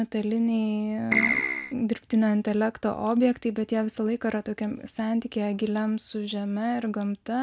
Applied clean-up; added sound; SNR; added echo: none; Keyboard (musical); -1 dB; none.